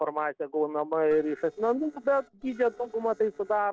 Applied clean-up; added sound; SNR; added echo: neural separator model SepFormer DNS4.